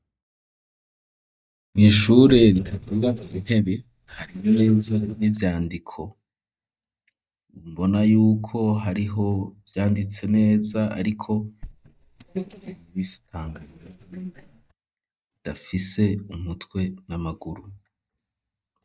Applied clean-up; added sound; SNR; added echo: neural mask model DeepFilterNet 3.